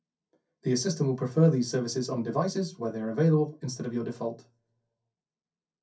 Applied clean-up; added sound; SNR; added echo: none; none; none; reverberation time 0.3 s.